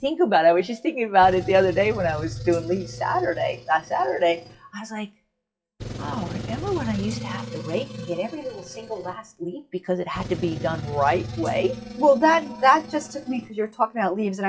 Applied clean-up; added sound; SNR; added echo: classical method WPE with log-MMSE.